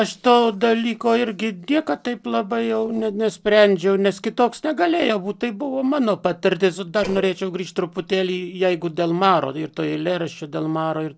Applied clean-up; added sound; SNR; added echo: neural separator model SepFormer DNS4.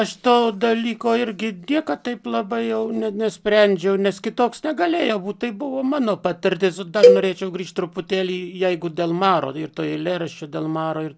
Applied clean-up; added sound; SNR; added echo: none; Cowbell; -3 dB; none.